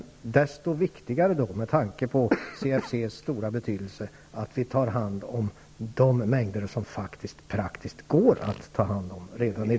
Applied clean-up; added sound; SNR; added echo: none; Fart; 17 dB; none.